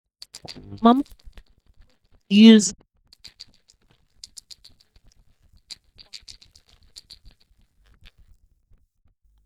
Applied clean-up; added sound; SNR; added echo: neural mask model DeepFilterNet 3.